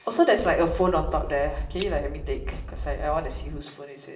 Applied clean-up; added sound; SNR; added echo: none; Scissors; 6 dB; reverberation time 0.8 s.